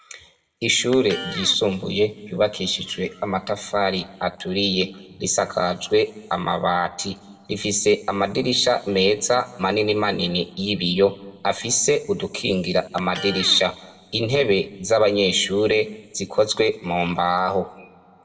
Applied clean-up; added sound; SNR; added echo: none; Electric guitar; 17 dB; reverberation time 0.8 s.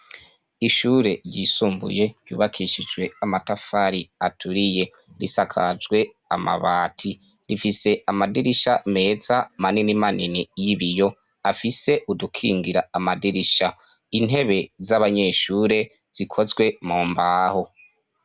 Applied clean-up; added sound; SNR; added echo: none; none; none; none.